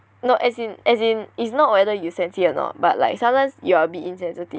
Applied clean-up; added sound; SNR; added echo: none; none; none; none.